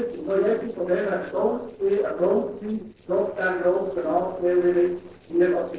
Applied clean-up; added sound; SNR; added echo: neural separator model SepFormer DNS4.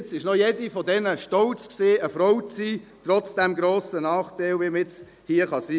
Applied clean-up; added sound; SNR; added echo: none; none; none; none.